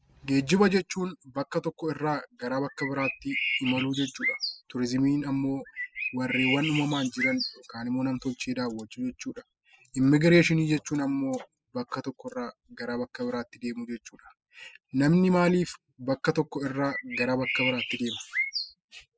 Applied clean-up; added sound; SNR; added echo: classical method spectral subtraction.